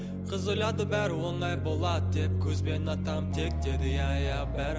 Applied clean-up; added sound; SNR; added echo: none; none; none; none.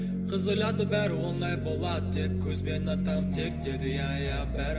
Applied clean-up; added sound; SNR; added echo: none; none; none; reverberation time 1.8 s.